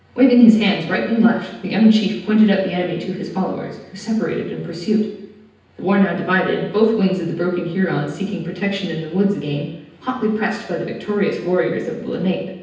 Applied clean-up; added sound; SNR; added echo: none; none; none; reverberation time 0.9 s.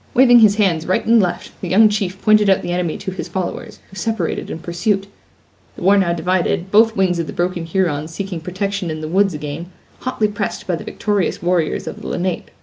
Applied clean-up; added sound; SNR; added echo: none; none; none; none.